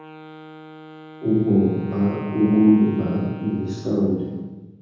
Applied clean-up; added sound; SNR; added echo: none; Wind instrument, woodwind instrument; 19 dB; reverberation time 1.3 s.